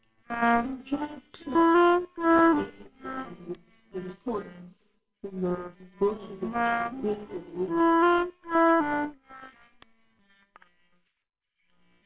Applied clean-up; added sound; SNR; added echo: neural separator model SepFormer WHAMR!.